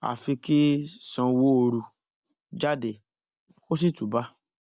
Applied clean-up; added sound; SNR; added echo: none; none; none; none.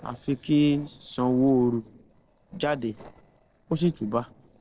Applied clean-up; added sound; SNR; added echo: neural separator model SepFormer DNS4.